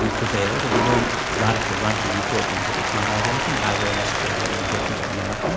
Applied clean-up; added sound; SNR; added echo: none; Applause + Subway, metro, underground; -2 dB; none.